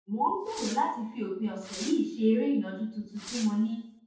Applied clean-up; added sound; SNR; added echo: none; Fireworks; 16 dB; reverberation time 0.7 s.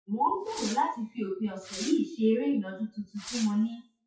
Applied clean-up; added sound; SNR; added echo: classical method WPE with log-MMSE.